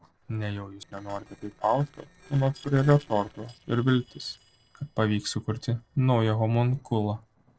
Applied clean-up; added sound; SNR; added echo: neural separator model SepFormer DNS4.